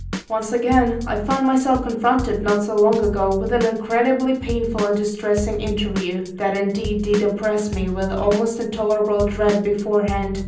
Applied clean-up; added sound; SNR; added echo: none; Drum / Drum kit; 11 dB; reverberation time 0.6 s.